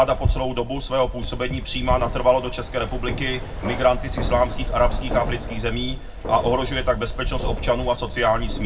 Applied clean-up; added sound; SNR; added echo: none; Keys jangling; 3 dB; reverberation time 0.4 s.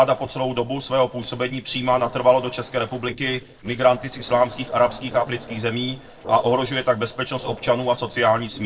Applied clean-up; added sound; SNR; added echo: neural separator model SepFormer DNS4.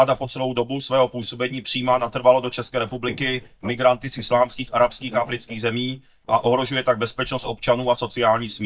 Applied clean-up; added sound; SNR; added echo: neural mask model DeepFilterNet 3.